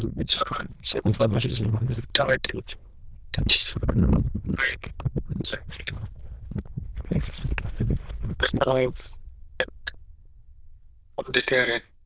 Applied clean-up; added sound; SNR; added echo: neural diffusion model UNIVERSE++.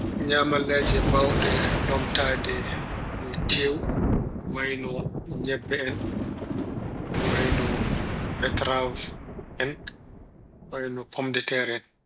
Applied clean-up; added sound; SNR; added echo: none; Thunder; -1 dB; none.